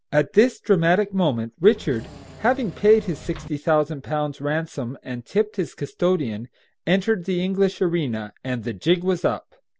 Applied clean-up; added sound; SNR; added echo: none; Engine / Mechanisms; 17 dB; none.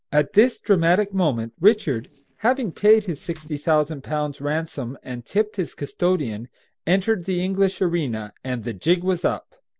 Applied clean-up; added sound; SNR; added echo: neural separator model SepFormer DNS4.